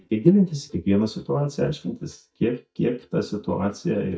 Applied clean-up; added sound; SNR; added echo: neural mask model DeepFilterNet 3.